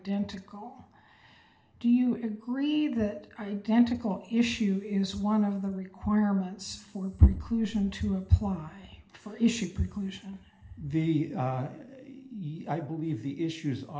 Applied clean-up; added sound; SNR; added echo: none; none; none; reverberation time 0.9 s.